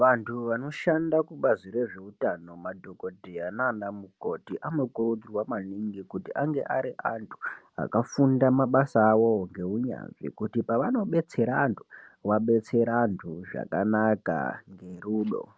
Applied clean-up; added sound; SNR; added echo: none; none; none; none.